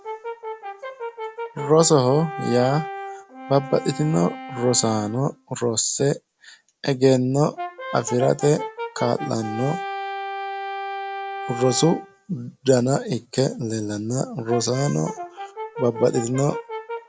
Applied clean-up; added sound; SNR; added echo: none; Brass instrument; 11 dB; none.